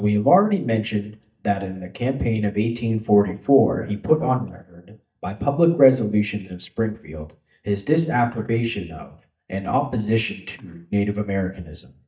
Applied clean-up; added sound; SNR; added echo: neural mask model DeepFilterNet 3.